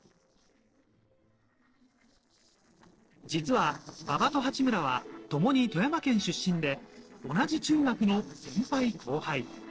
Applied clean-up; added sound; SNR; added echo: neural separator model SepFormer DNS4.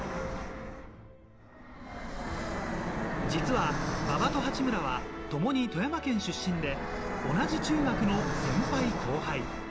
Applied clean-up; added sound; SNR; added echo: none; Fixed-wing aircraft, airplane; 2 dB; none.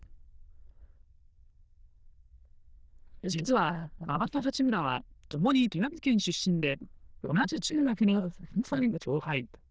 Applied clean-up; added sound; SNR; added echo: neural diffusion model UNIVERSE++.